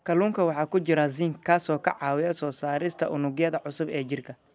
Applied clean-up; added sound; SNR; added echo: none; none; none; none.